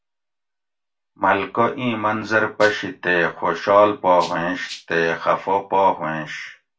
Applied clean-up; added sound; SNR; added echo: none; Rattle (instrument); 16 dB; reverberation time 0.2 s.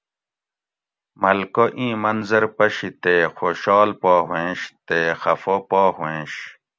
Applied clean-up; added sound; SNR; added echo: none; none; none; none.